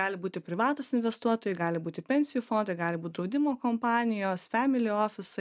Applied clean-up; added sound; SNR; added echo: none; none; none; none.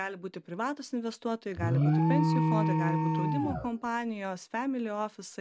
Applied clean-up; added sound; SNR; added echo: none; Alarm; -4 dB; none.